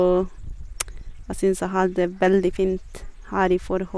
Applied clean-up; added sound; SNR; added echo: none; Bird / Dog; 13 dB; none.